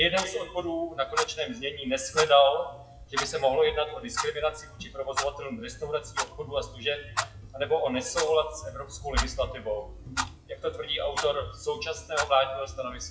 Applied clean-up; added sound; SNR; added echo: classical method WPE with log-MMSE.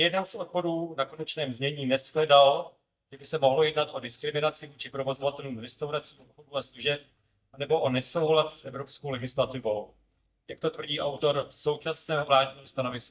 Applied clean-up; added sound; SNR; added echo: neural mask model DeepFilterNet 3.